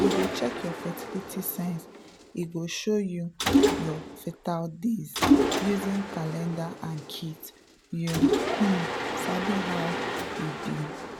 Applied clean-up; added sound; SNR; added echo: none; Mechanisms; -2 dB; none.